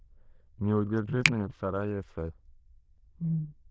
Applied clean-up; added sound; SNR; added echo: neural diffusion model UNIVERSE++.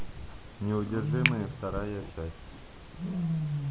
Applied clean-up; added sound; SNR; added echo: none; Wild animals + Finger snapping; -1 dB; none.